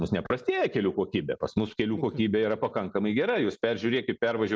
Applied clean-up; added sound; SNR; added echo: none; none; none; none.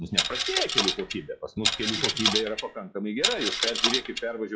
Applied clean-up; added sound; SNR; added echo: classical method log-MMSE.